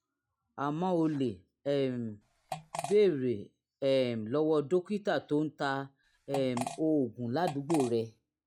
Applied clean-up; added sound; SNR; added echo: classical method log-MMSE.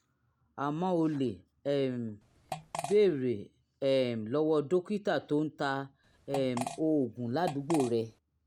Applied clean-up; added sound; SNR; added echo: none; Fart; 11 dB; none.